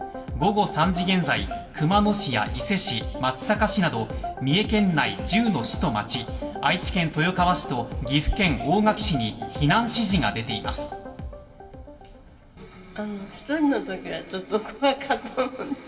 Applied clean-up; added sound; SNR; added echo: none; none; none; reverberation time 1.5 s.